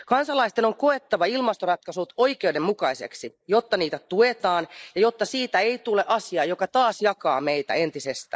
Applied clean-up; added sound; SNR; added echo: neural mask model Resemble Enhance denoiser.